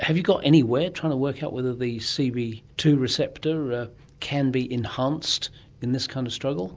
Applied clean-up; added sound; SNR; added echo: none; none; none; none.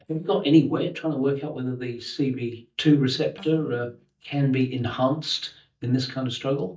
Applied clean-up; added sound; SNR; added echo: neural mask model DeepFilterNet 3.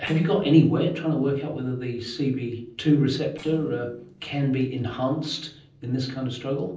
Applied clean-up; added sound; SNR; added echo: neural separator model SepFormer DNS4.